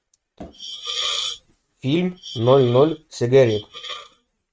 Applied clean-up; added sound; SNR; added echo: neural mask model RNNoise.